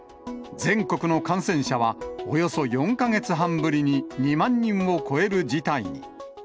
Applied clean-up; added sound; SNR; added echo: none; none; none; none.